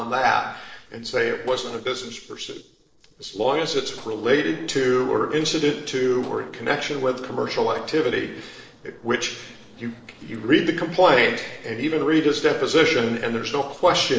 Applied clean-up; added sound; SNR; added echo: neural separator model SepFormer DNS4.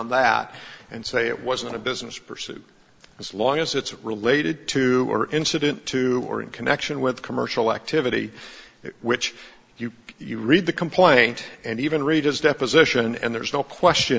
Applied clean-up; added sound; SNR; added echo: none; none; none; none.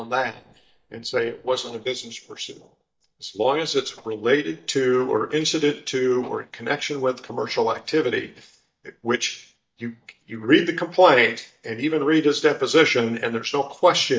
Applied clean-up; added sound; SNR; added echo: neural mask model DeepFilterNet 3.